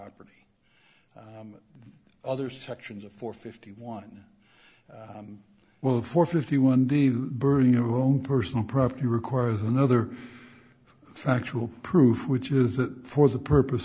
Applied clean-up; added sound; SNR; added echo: none; none; none; none.